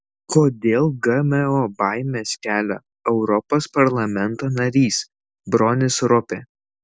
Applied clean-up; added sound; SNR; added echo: none; none; none; none.